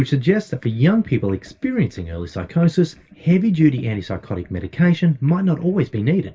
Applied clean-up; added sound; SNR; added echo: none; none; none; reverberation time 0.1 s.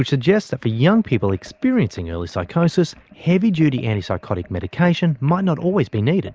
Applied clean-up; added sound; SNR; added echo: none; none; none; none.